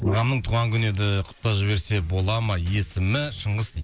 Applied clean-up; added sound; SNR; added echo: neural mask model Resemble Enhance denoiser.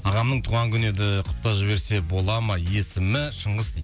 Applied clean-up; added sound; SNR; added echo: none; none; none; none.